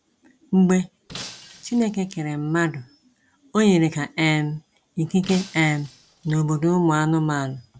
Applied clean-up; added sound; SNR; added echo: none; Shatter; 19 dB; none.